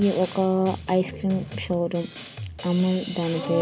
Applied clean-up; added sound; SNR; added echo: none; Drum kit; 15 dB; none.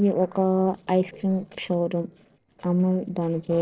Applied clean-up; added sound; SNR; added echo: neural separator model SepFormer DNS4.